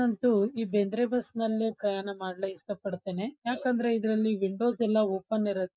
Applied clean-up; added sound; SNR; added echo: neural mask model Resemble Enhance denoiser.